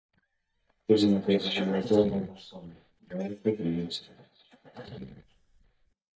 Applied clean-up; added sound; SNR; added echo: neural mask model DeepFilterNet 3.